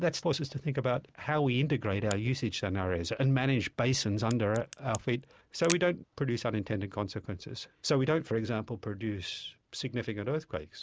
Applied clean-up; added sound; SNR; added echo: none; Crack; 14 dB; none.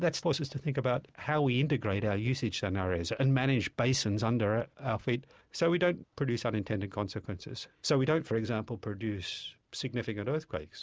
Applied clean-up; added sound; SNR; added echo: none; none; none; none.